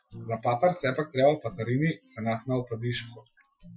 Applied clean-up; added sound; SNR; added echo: classical method Wiener filter.